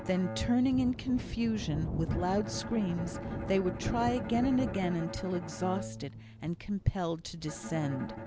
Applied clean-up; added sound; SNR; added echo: none; Bowed string instrument + Thunder; 6 dB; none.